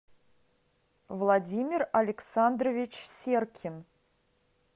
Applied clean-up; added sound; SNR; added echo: none; none; none; none.